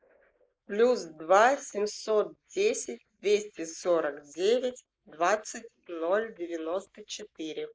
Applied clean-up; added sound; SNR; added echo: neural mask model Resemble Enhance denoiser.